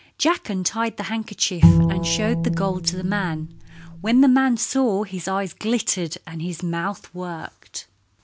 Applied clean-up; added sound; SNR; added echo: none; Bowed string instrument; -2 dB; none.